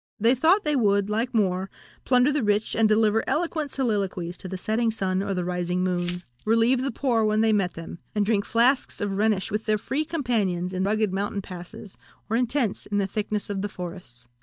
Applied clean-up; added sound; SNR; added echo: neural mask model DeepFilterNet 3.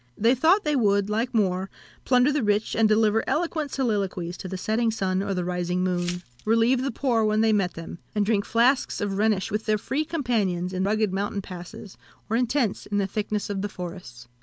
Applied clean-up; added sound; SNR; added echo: none; Glass; 17 dB; none.